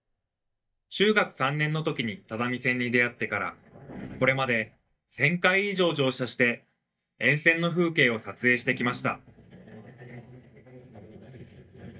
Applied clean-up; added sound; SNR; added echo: neural mask model DeepFilterNet 3.